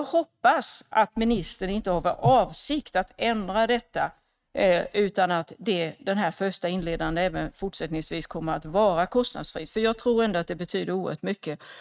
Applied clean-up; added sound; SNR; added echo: neural mask model RNNoise.